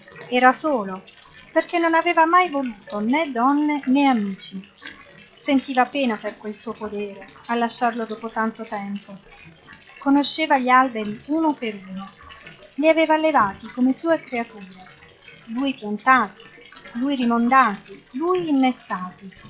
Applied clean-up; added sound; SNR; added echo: classical method log-MMSE.